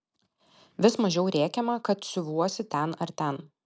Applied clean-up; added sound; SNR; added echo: none; none; none; none.